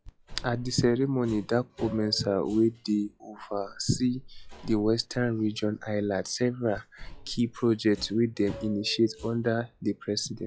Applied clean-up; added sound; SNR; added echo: classical method log-MMSE.